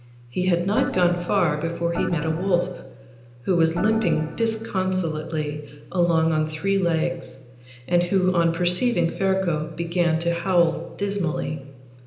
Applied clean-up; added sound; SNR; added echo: none; Organ; 10 dB; reverberation time 0.9 s.